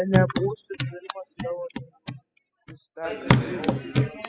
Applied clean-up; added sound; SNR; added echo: classical method spectral subtraction.